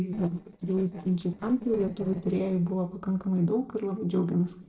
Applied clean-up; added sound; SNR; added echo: neural separator model SepFormer DNS4.